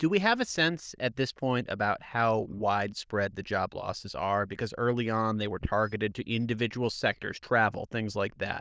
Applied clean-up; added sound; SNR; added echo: neural diffusion model UNIVERSE++.